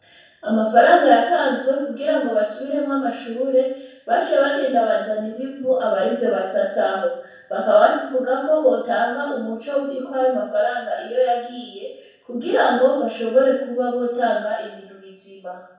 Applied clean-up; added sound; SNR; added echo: none; none; none; reverberation time 0.7 s.